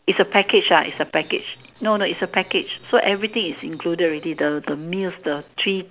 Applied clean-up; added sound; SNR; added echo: none; none; none; none.